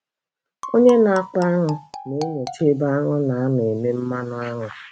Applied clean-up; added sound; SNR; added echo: neural mask model RNNoise.